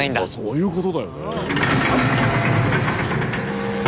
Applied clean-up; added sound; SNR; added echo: none; Clock; 14 dB; none.